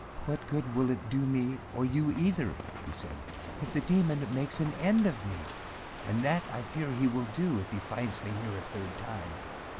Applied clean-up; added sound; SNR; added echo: none; Crow; 10 dB; none.